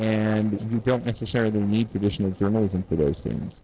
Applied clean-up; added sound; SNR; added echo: neural separator model SepFormer DNS4.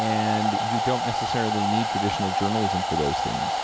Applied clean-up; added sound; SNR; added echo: none; Domestic sounds, home sounds; -2 dB; none.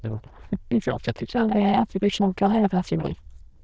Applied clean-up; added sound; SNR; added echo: neural diffusion model UNIVERSE++.